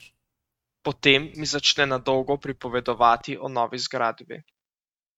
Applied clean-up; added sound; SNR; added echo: neural mask model RNNoise.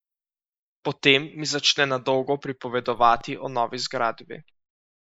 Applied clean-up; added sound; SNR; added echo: neural mask model Resemble Enhance denoiser.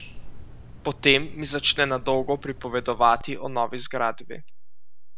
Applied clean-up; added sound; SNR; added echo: none; Drip; 8 dB; none.